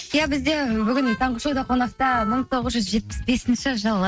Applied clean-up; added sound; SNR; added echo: neural mask model RNNoise.